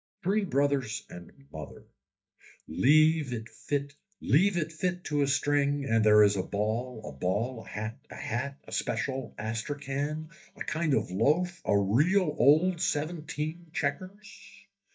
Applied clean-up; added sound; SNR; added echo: neural mask model DeepFilterNet 3.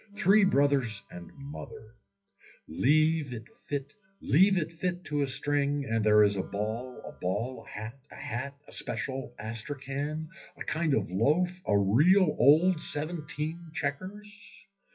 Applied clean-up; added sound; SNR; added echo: classical method WPE with log-MMSE.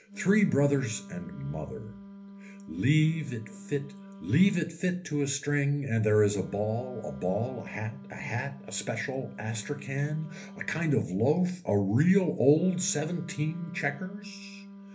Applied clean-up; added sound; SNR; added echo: none; Wind instrument, woodwind instrument; 17 dB; reverberation time 0.3 s.